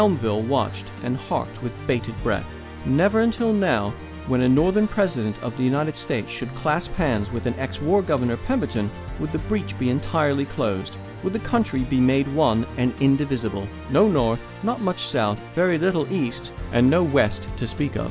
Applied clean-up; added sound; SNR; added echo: none; Musical instrument; 12 dB; none.